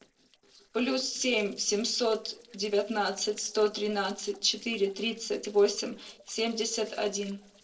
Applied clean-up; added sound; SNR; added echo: neural separator model SepFormer DNS4.